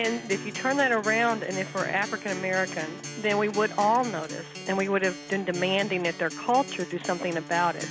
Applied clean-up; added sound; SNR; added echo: none; Acoustic guitar; 11 dB; none.